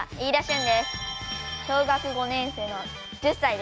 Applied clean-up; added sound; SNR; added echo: none; none; none; none.